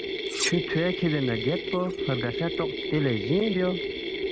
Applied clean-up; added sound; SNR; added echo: neural mask model RNNoise.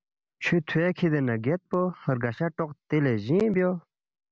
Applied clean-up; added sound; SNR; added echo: none; none; none; none.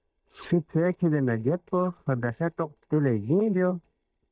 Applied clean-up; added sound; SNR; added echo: neural mask model DeepFilterNet 3.